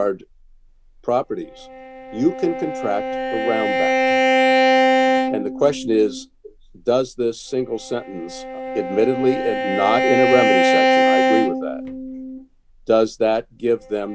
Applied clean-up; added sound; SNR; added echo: none; Bowed string instrument; -1 dB; none.